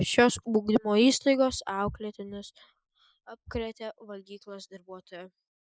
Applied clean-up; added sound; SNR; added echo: neural mask model Resemble Enhance denoiser.